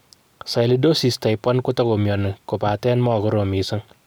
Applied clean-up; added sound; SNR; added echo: none; none; none; none.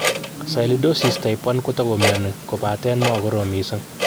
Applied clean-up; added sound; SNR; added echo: none; Clock; 5 dB; none.